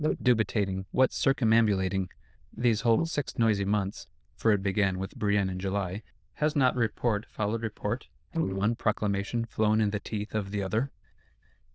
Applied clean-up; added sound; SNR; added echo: neural diffusion model UNIVERSE++.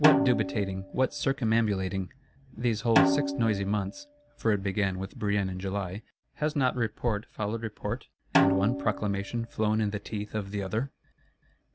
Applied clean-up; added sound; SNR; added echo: none; Snare drum; 2 dB; none.